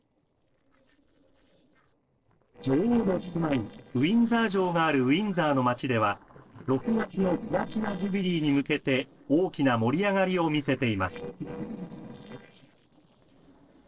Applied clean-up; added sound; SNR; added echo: neural separator model SepFormer DNS4.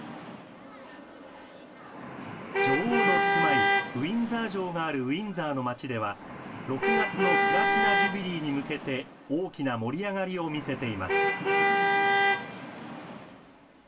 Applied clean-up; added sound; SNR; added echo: none; Traffic noise, roadway noise / Vehicle horn, car horn, honking; -4 dB; reverberation time 0.1 s.